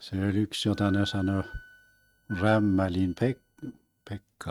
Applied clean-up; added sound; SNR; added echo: neural mask model RNNoise.